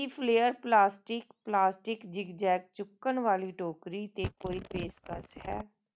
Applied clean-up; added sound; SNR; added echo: neural mask model RNNoise.